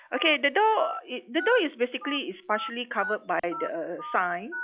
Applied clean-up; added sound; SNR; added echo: classical method log-MMSE.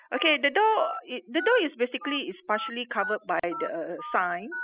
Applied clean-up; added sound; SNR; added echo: classical method spectral subtraction.